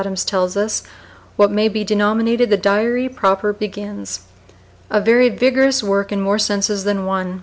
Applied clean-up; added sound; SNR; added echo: none; none; none; none.